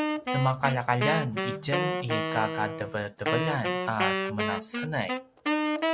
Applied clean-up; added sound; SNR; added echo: none; Wind instrument, woodwind instrument; 0 dB; none.